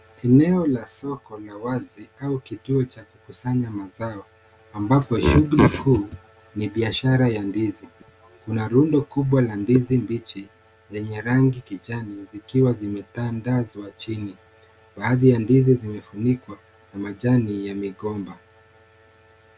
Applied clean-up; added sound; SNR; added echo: none; none; none; none.